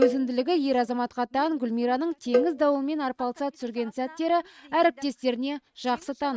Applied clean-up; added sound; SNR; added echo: neural mask model RNNoise.